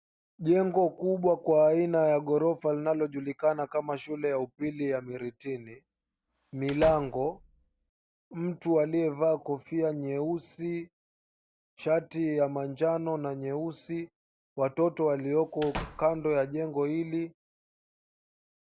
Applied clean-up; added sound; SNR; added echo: none; Slam / Wood; 14 dB; none.